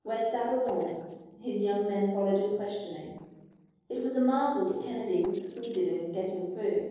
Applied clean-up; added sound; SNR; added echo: neural separator model SepFormer DNS4.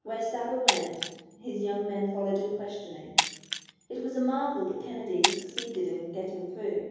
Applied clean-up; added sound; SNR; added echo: none; Shatter; 2 dB; reverberation time 1.3 s.